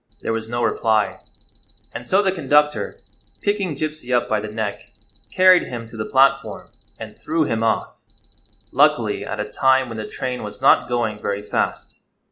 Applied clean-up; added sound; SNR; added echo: none; Alarm; 12 dB; none.